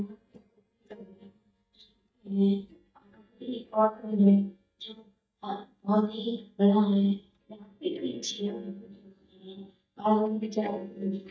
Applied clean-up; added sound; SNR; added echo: neural mask model DeepFilterNet 3.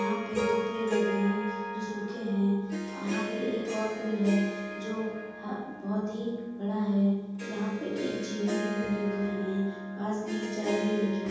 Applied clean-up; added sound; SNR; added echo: none; Harp; 6 dB; reverberation time 1.3 s.